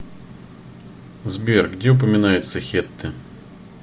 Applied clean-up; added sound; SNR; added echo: none; none; none; none.